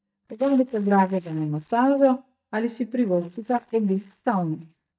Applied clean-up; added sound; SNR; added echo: neural mask model DeepFilterNet 3.